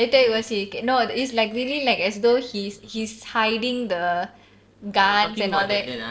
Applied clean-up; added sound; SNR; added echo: neural separator model SepFormer DNS4.